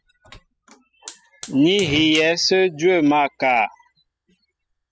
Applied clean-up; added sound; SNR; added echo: classical method spectral subtraction.